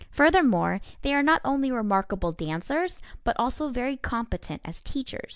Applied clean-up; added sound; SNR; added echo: none; none; none; none.